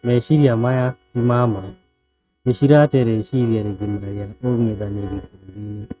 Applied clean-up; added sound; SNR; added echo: neural mask model RNNoise.